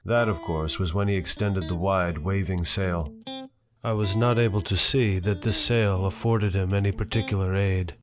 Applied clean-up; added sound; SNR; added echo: none; Electric guitar; 18 dB; none.